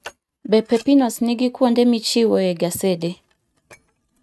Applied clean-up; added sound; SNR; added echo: neural mask model RNNoise.